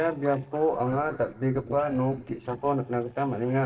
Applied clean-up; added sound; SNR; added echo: neural separator model SepFormer DNS4.